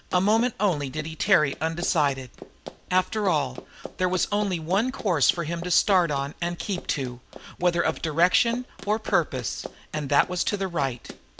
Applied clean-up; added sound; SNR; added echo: none; Run; 16 dB; none.